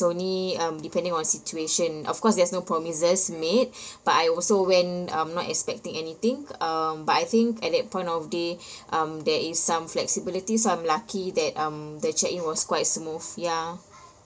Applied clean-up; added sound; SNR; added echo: none; none; none; none.